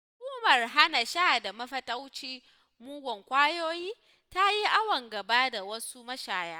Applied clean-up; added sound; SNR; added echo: none; none; none; none.